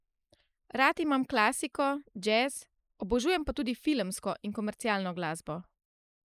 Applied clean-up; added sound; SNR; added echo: neural mask model Resemble Enhance denoiser.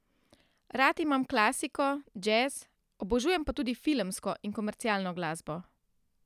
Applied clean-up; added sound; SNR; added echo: none; none; none; none.